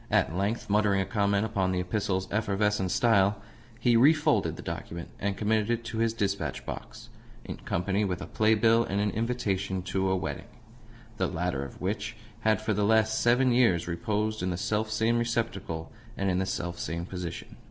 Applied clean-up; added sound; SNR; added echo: none; none; none; none.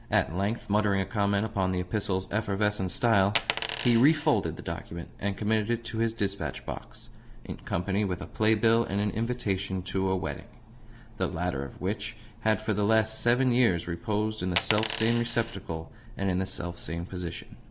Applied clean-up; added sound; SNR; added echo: none; Coin (dropping); 1 dB; none.